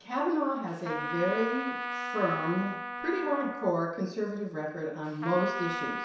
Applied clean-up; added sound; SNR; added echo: none; Trumpet; 6 dB; reverberation time 0.7 s.